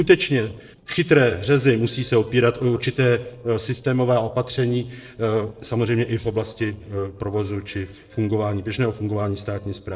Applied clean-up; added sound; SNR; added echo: neural separator model SepFormer DNS4.